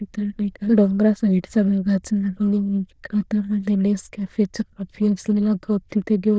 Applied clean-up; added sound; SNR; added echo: neural diffusion model UNIVERSE++.